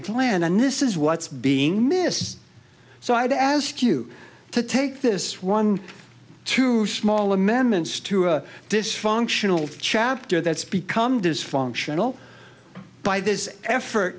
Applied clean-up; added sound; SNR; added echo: none; none; none; none.